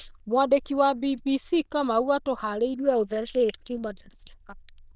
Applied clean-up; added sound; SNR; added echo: neural diffusion model UNIVERSE++.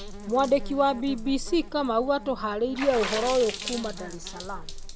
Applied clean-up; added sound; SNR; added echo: none; Water / Splash, splatter + Insect; 9 dB; none.